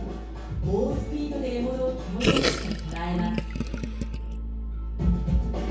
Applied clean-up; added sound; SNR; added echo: none; Gurgling; 2 dB; reverberation time 0.6 s.